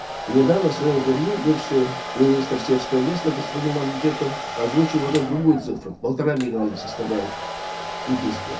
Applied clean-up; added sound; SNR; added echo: none; Domestic sounds, home sounds; 9 dB; reverberation time 0.3 s.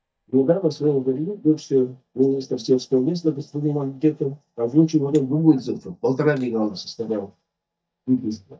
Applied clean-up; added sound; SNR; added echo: neural mask model DeepFilterNet 3.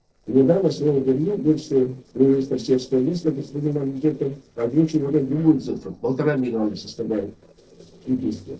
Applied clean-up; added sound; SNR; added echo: neural separator model SepFormer DNS4.